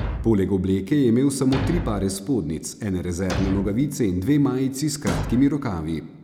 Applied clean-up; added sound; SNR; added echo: none; Thump, thud; 10 dB; none.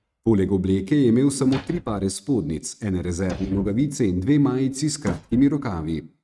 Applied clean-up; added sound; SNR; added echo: neural mask model RNNoise.